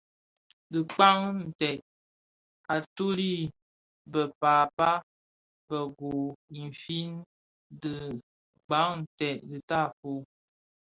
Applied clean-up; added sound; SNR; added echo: none; none; none; none.